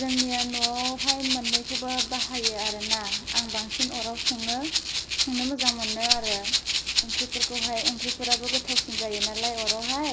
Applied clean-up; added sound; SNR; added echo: none; Rattle (instrument); -5 dB; none.